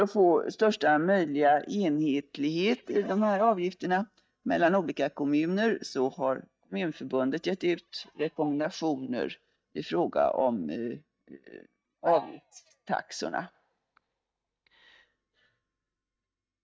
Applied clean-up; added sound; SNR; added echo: neural mask model DeepFilterNet 3.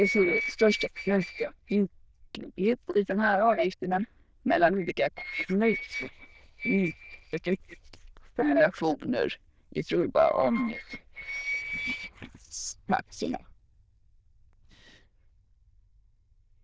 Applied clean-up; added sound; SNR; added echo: neural diffusion model UNIVERSE++.